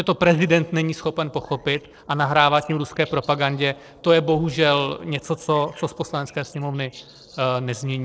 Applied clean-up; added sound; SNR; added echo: neural separator model SepFormer DNS4.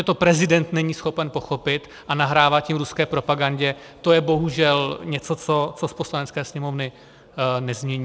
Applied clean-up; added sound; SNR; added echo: none; none; none; none.